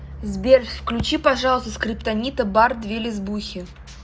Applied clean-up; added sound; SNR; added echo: none; none; none; none.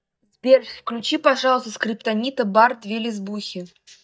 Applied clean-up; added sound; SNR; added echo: neural mask model DeepFilterNet 3.